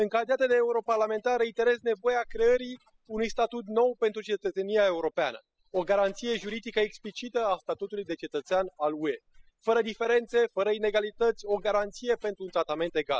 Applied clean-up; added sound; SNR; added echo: classical method spectral subtraction.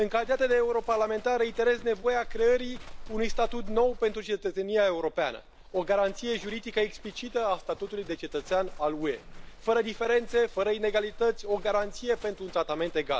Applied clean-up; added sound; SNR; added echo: none; Livestock, farm animals, working animals; 11 dB; none.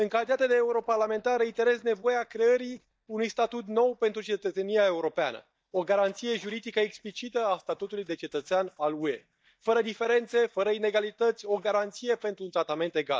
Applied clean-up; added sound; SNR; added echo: neural mask model DeepFilterNet 3.